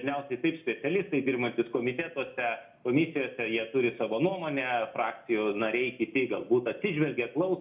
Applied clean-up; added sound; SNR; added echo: none; none; none; reverberation time 0.3 s.